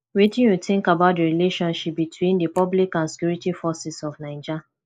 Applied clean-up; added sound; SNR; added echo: neural mask model Resemble Enhance denoiser.